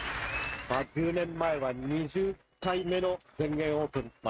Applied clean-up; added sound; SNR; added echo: neural mask model RNNoise.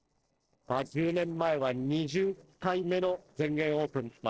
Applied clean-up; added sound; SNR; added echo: neural separator model SepFormer DNS4.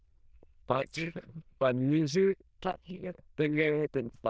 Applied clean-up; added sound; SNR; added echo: neural diffusion model UNIVERSE++.